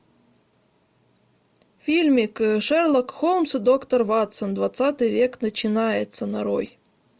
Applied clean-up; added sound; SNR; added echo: none; none; none; none.